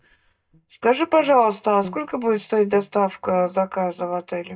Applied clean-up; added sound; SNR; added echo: neural mask model DeepFilterNet 3.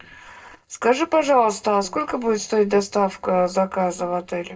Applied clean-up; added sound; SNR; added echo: neural separator model SepFormer DNS4.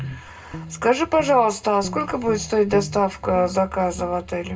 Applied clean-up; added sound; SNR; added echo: none; Guitar; 15 dB; reverberation time 0.2 s.